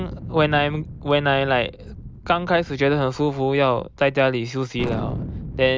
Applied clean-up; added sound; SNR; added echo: none; Thunder; 12 dB; none.